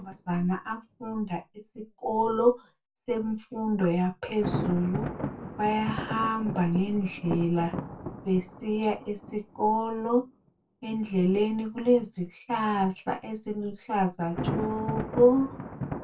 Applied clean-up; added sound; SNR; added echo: none; Thunder; 10 dB; reverberation time 0.2 s.